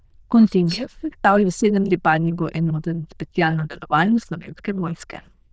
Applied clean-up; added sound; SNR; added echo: neural diffusion model UNIVERSE++.